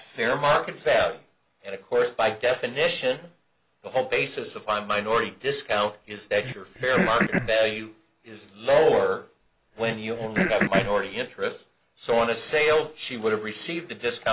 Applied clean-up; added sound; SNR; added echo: none; Cough; 4 dB; none.